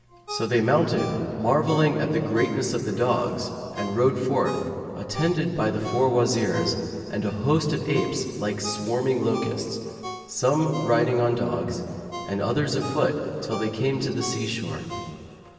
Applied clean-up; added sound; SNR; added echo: none; Ringtone; 15 dB; reverberation time 2.6 s.